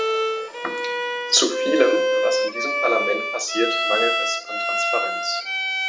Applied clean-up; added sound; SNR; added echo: none; Bowed string instrument; -2 dB; reverberation time 2.0 s.